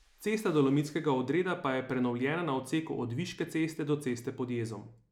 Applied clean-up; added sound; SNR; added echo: none; none; none; none.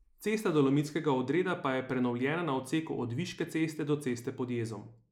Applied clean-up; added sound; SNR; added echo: neural mask model Resemble Enhance denoiser.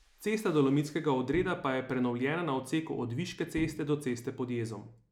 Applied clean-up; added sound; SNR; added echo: none; Bowed string instrument; 14 dB; none.